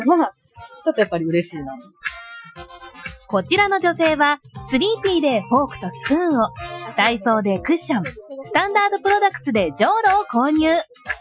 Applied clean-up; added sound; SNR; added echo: classical method Wiener filter.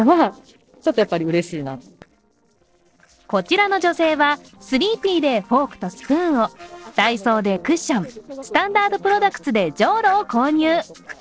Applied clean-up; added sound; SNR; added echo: neural separator model SepFormer DNS4.